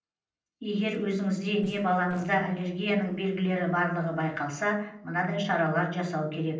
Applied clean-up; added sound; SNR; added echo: neural separator model SepFormer DNS4.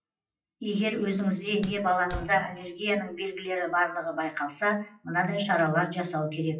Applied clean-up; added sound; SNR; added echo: classical method WPE with log-MMSE.